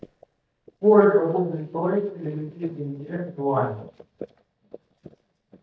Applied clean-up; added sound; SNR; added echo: neural mask model DeepFilterNet 3.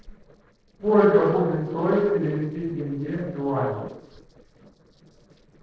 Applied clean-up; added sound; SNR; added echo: neural separator model SepFormer DNS4.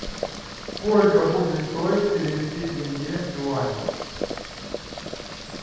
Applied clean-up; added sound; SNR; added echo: none; Boiling; 9 dB; reverberation time 1.2 s.